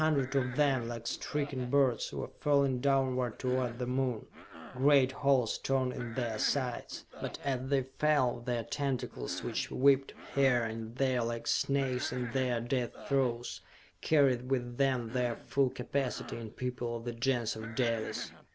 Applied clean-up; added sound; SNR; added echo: none; Cough; 18 dB; none.